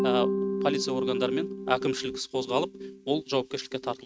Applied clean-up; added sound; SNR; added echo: neural mask model RNNoise.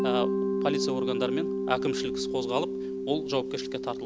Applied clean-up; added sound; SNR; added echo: none; Mallet percussion; -2 dB; none.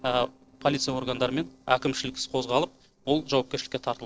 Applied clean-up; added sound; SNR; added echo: neural separator model SepFormer DNS4.